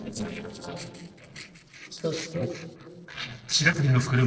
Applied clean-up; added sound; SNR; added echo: neural separator model SepFormer DNS4.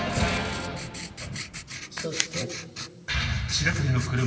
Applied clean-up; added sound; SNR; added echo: none; Writing; 8 dB; reverberation time 2.6 s.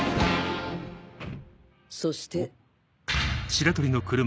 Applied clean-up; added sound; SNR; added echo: none; none; none; none.